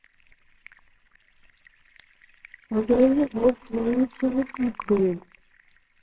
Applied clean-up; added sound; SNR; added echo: neural separator model SepFormer WHAMR!.